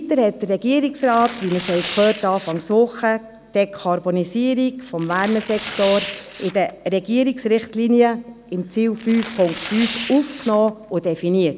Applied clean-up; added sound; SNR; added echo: none; Tearing; 12 dB; none.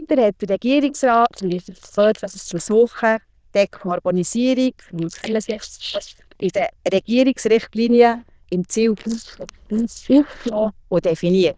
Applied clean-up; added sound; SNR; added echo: neural diffusion model UNIVERSE++.